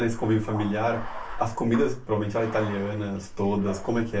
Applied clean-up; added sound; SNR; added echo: none; Bathtub (filling or washing); 15 dB; reverberation time 0.2 s.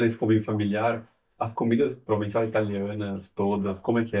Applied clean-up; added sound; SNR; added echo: neural mask model DeepFilterNet 3.